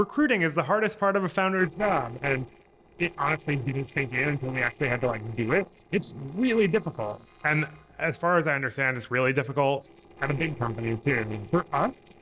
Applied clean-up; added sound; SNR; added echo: neural separator model SepFormer DNS4.